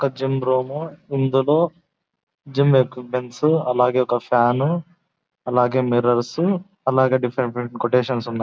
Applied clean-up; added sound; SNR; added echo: none; none; none; none.